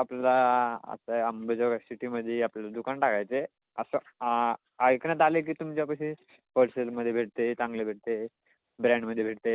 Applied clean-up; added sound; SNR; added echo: none; none; none; none.